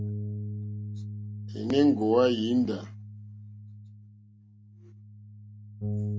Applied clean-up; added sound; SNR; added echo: none; Bass guitar; 7 dB; none.